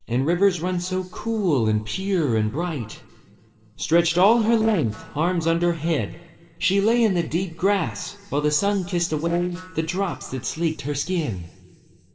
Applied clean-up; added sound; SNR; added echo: neural separator model SepFormer DNS4.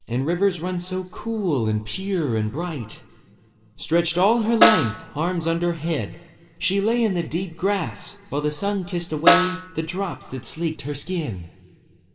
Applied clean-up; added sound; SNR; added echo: none; Snare drum; -1 dB; reverberation time 2.7 s.